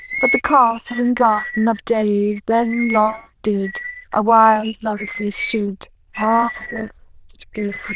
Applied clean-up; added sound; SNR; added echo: neural diffusion model UNIVERSE++.